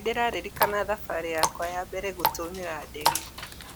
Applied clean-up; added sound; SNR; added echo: none; Water tap, faucet; 1 dB; none.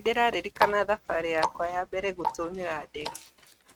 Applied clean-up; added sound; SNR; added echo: neural mask model RNNoise.